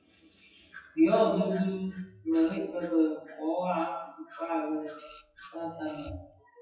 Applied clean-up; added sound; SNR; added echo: classical method WPE with log-MMSE.